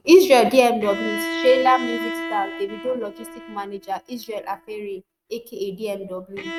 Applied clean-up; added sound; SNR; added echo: neural mask model RNNoise.